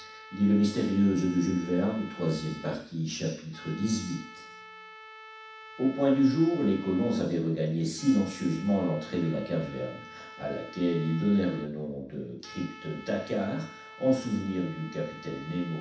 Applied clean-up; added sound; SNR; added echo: none; Trumpet; 18 dB; reverberation time 0.7 s.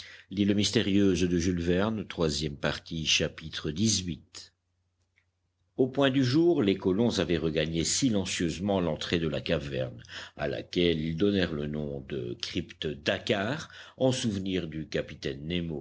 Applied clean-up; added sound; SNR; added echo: none; none; none; none.